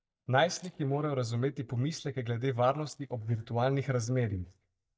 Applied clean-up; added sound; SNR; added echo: neural mask model DeepFilterNet 3.